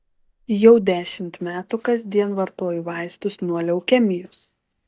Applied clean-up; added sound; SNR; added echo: neural mask model DeepFilterNet 3.